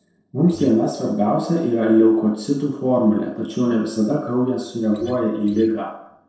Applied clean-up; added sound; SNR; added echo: neural separator model SepFormer DNS4.